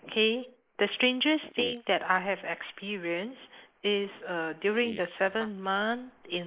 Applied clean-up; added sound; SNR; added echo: neural mask model Resemble Enhance denoiser.